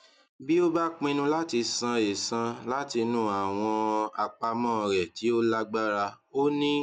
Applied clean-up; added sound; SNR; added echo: none; none; none; none.